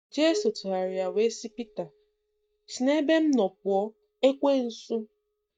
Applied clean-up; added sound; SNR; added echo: neural mask model DeepFilterNet 3.